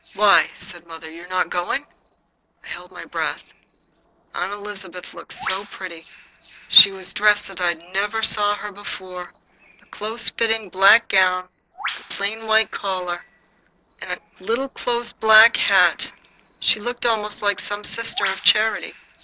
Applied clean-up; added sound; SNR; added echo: neural separator model SepFormer DNS4.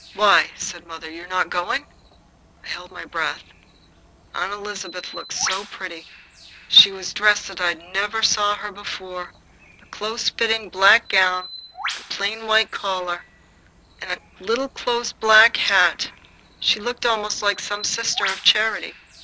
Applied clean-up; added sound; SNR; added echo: none; Bird; 17 dB; none.